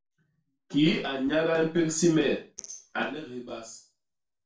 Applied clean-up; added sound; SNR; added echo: neural separator model SepFormer DNS4.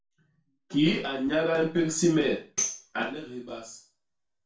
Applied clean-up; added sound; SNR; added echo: none; Tambourine; 8 dB; reverberation time 0.3 s.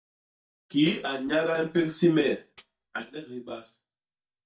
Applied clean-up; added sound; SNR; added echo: neural mask model DeepFilterNet 3.